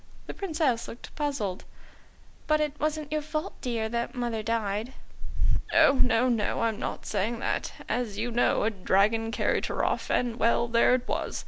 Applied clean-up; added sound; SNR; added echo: none; none; none; none.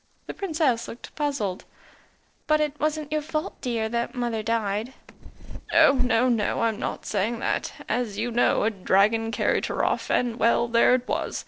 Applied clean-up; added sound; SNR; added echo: neural separator model SepFormer DNS4.